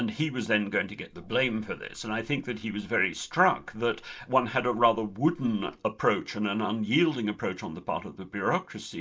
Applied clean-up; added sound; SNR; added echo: none; none; none; reverberation time 0.2 s.